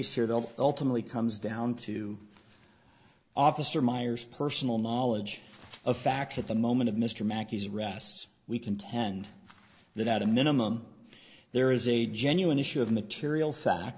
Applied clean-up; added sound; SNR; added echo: none; none; none; none.